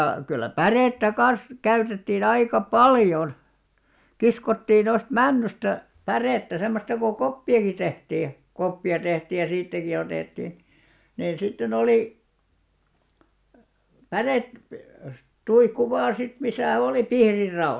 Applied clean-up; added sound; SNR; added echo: none; none; none; none.